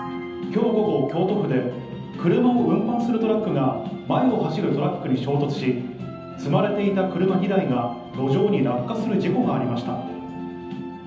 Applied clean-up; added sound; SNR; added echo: none; none; none; reverberation time 0.9 s.